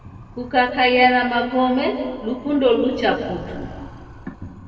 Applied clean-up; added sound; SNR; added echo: none; Animal; 20 dB; reverberation time 1.8 s.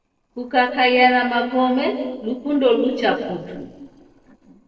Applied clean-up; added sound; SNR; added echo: neural separator model SepFormer DNS4.